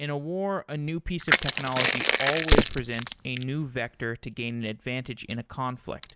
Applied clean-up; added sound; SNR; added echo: none; Crack + Crushing; -3 dB; none.